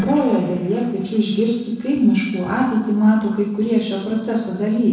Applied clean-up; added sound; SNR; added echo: neural separator model SepFormer DNS4.